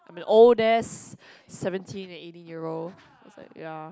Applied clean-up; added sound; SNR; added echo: none; none; none; none.